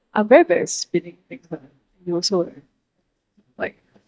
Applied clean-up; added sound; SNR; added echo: neural mask model DeepFilterNet 3.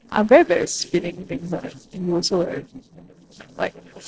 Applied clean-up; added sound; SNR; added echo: neural separator model SepFormer DNS4.